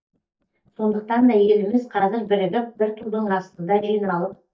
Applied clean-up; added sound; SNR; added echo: neural mask model DeepFilterNet 3.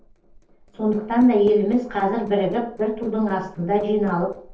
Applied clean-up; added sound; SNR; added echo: neural separator model SepFormer DNS4.